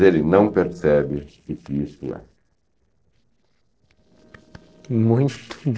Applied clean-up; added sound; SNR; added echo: neural separator model SepFormer DNS4.